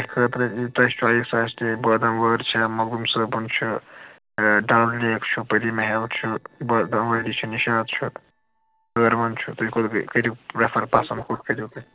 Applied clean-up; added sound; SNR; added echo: neural separator model SepFormer DNS4.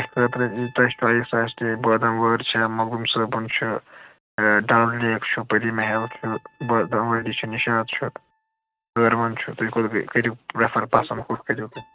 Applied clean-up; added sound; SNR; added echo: neural mask model RNNoise.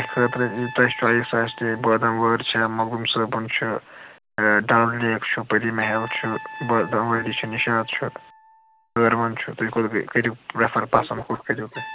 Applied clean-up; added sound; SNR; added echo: none; Trumpet; 18 dB; none.